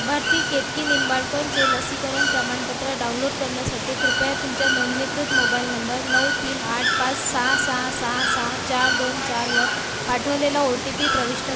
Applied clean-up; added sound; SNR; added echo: none; Water / Bird; -3 dB; none.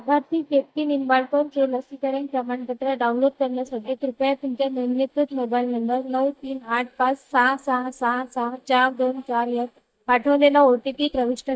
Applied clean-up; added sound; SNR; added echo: neural mask model DeepFilterNet 3.